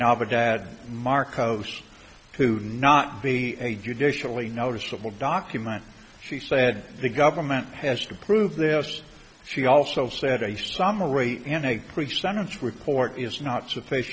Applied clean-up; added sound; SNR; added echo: none; none; none; none.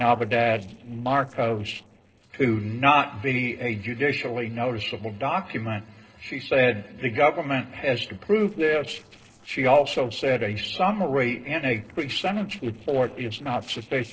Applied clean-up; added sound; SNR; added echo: neural separator model SepFormer DNS4.